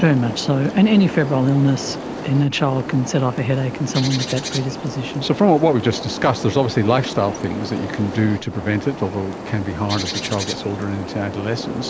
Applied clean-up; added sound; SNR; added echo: none; Bird; 9 dB; none.